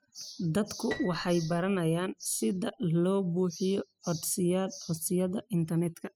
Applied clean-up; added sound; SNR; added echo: classical method spectral subtraction.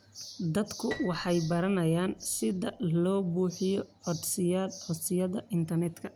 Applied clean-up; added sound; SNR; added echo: none; Piano; 20 dB; none.